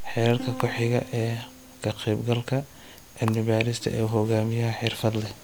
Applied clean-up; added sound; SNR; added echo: none; Camera + Plucked string instrument; 15 dB; none.